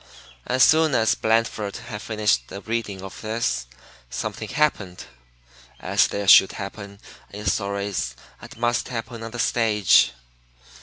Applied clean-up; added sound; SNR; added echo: none; none; none; none.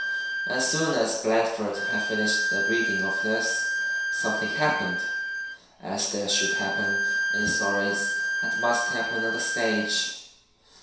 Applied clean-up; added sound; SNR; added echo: none; Bowed string instrument; -1 dB; reverberation time 0.7 s.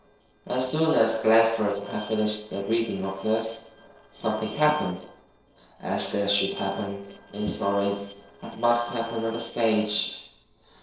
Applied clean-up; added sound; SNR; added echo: neural separator model SepFormer DNS4.